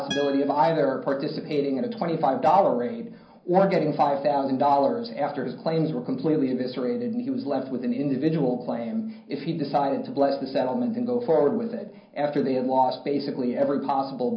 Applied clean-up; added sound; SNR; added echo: none; Acoustic guitar; 16 dB; reverberation time 0.6 s.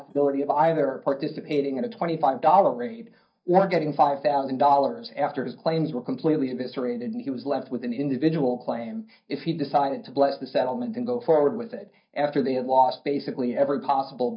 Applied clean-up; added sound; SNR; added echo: neural mask model DeepFilterNet 3.